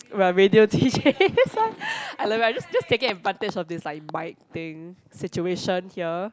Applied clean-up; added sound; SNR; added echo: none; none; none; none.